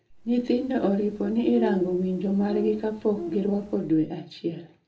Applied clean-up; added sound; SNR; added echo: none; Bird; 11 dB; reverberation time 0.3 s.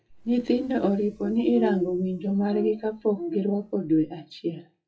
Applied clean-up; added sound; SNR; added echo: classical method WPE with log-MMSE.